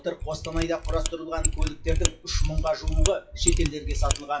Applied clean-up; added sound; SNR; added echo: classical method WPE with log-MMSE.